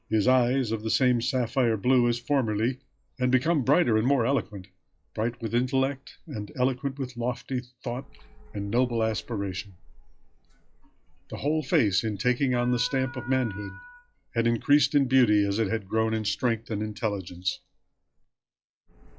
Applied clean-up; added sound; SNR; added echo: classical method log-MMSE.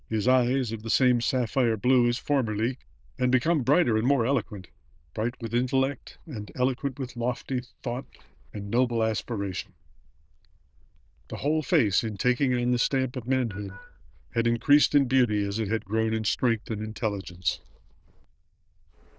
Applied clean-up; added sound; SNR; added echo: neural diffusion model UNIVERSE++.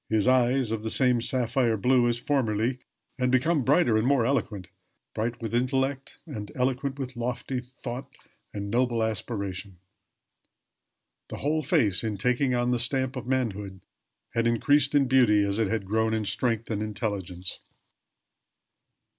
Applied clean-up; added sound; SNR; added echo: none; none; none; none.